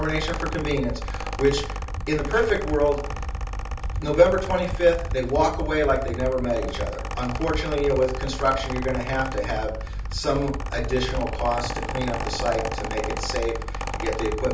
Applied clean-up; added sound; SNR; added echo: none; Mechanical fan; 4 dB; reverberation time 0.3 s.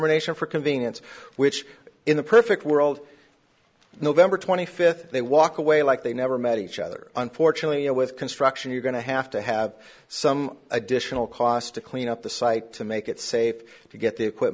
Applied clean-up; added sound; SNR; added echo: none; none; none; none.